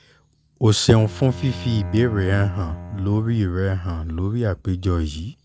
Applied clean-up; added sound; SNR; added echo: none; Bowed string instrument; 14 dB; none.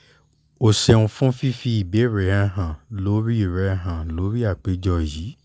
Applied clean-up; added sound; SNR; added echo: none; none; none; none.